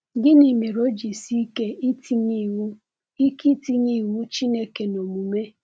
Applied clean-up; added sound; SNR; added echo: none; none; none; none.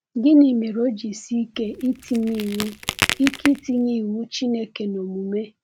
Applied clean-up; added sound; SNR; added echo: none; Crack; 7 dB; none.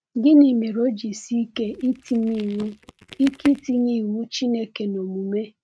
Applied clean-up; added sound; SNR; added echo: neural mask model RNNoise.